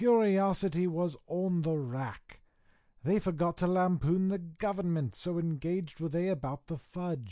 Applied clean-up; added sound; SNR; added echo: none; none; none; none.